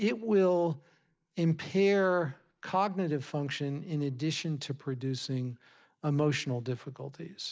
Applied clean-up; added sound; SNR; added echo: neural mask model Resemble Enhance denoiser.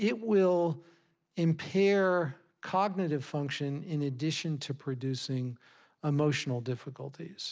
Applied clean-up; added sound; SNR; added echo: none; none; none; none.